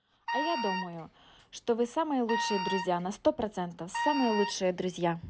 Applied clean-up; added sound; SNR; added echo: none; Wind instrument, woodwind instrument; 4 dB; none.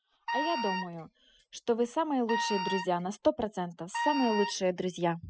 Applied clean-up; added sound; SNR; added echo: classical method spectral subtraction.